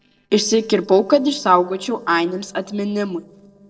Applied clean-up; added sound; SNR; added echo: neural separator model SepFormer DNS4.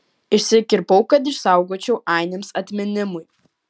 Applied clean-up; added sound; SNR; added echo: none; none; none; none.